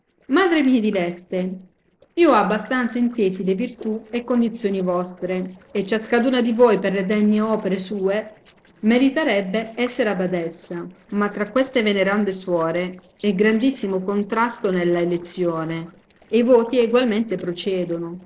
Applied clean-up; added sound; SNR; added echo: neural separator model SepFormer DNS4.